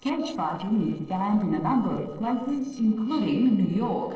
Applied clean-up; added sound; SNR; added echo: neural separator model SepFormer DNS4.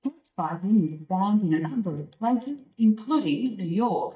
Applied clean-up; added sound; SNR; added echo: neural mask model DeepFilterNet 3.